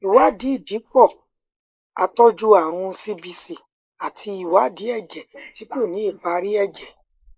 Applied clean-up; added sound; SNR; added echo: neural mask model Resemble Enhance denoiser.